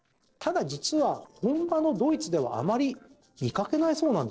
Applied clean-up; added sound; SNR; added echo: neural separator model SepFormer DNS4.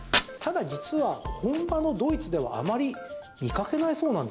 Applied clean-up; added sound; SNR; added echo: none; Fire; 8 dB; none.